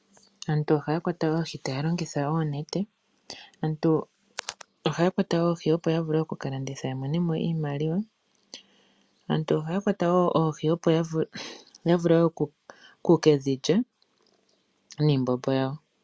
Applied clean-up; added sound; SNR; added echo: none; none; none; none.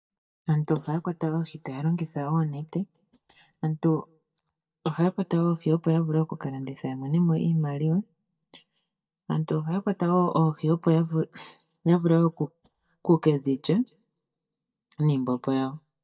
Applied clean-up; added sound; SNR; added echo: neural mask model DeepFilterNet 3.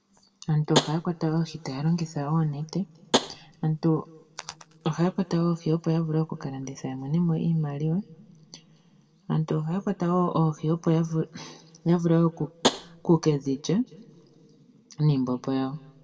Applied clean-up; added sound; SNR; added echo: none; Tap; 5 dB; reverberation time 1.6 s.